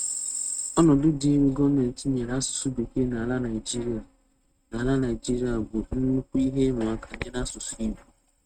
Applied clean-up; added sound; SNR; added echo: neural mask model RNNoise.